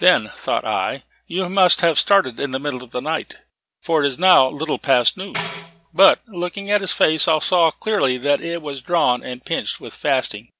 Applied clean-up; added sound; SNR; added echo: none; Tambourine; 13 dB; none.